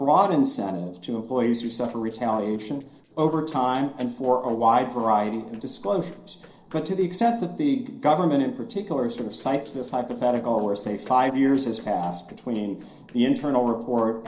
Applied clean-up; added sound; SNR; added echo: neural separator model SepFormer DNS4.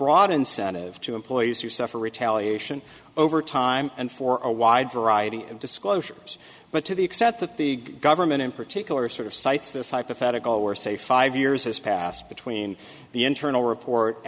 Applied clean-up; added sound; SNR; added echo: none; none; none; none.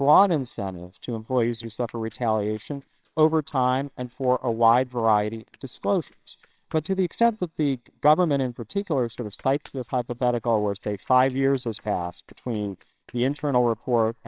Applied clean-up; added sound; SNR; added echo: neural separator model SepFormer WHAMR!.